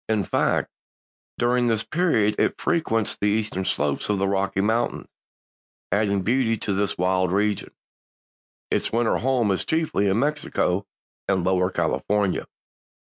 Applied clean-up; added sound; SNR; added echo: none; none; none; none.